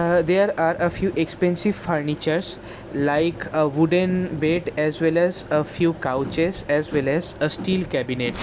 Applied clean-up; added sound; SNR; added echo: none; none; none; none.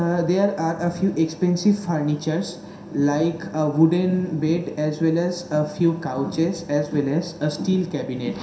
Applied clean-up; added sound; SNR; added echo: none; none; none; reverberation time 0.7 s.